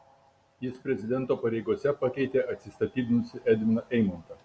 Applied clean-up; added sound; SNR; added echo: none; none; none; none.